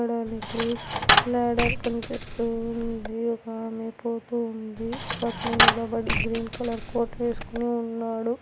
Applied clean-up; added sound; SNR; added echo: none; Coin (dropping); -2 dB; none.